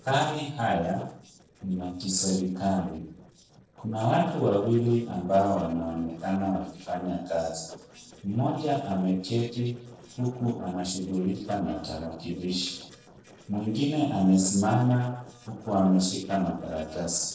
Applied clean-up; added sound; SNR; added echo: neural separator model SepFormer DNS4.